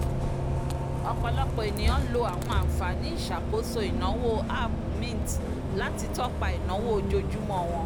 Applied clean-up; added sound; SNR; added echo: none; Bus; -5 dB; none.